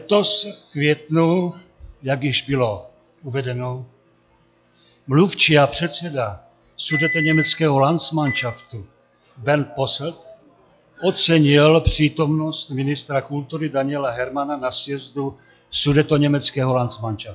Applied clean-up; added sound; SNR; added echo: classical method log-MMSE.